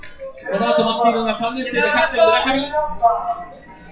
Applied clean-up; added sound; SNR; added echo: classical method WPE with log-MMSE.